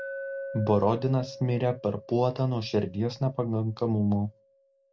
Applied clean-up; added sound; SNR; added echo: none; Glass; 15 dB; none.